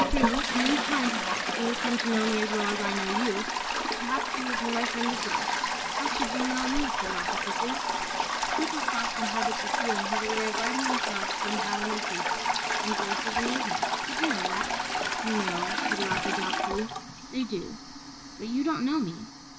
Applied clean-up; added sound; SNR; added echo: none; Toilet flush; -3 dB; none.